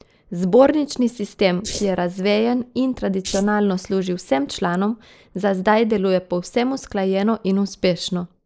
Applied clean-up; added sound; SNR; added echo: neural mask model Resemble Enhance denoiser.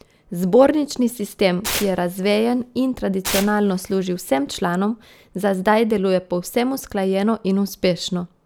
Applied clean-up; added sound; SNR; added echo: none; Tearing; 11 dB; none.